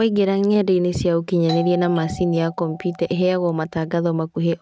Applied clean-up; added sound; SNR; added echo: neural mask model RNNoise.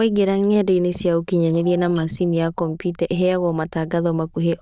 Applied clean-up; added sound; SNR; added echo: neural diffusion model UNIVERSE++.